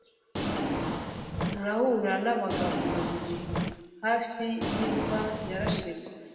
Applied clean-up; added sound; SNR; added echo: none; Drawer open or close; 1 dB; reverberation time 2.1 s.